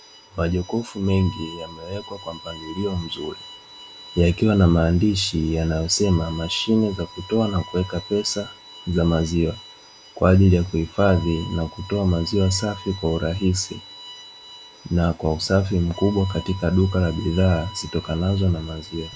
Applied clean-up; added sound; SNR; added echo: none; Bowed string instrument; 19 dB; none.